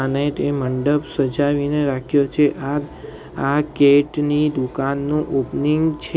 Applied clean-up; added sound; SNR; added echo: none; none; none; none.